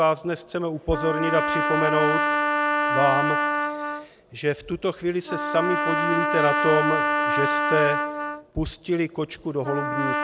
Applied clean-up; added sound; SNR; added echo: none; Trumpet; -1 dB; none.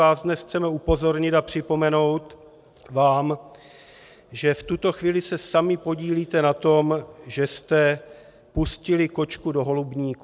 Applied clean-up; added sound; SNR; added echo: none; none; none; none.